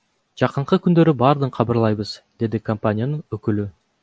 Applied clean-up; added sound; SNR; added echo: none; none; none; none.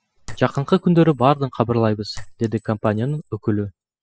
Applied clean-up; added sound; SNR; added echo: classical method spectral subtraction.